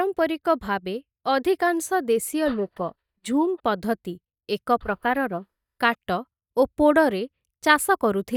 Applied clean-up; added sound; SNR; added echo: neural mask model DeepFilterNet 3.